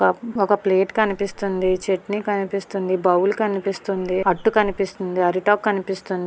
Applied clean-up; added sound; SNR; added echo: none; Wind; 17 dB; none.